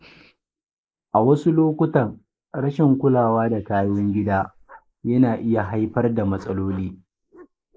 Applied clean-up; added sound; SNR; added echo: neural mask model Resemble Enhance denoiser.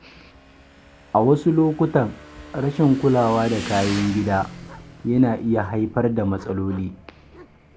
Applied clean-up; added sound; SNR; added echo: none; Motorcycle / Engine; 16 dB; none.